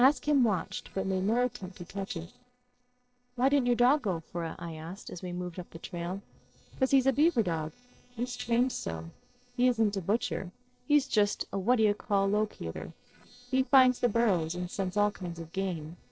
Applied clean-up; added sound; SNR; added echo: neural separator model SepFormer DNS4.